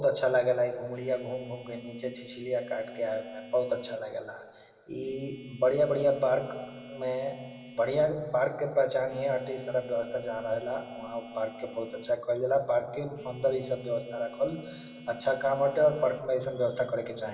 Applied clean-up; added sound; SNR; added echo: none; Telephone; 19 dB; reverberation time 2.2 s.